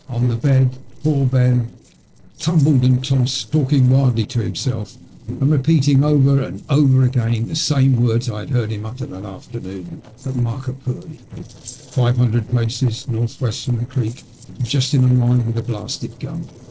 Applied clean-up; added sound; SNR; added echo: neural separator model SepFormer DNS4.